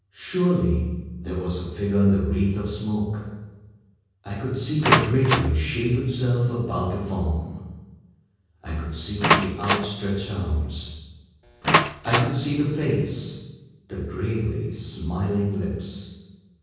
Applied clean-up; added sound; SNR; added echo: none; Door; 0 dB; reverberation time 1.3 s.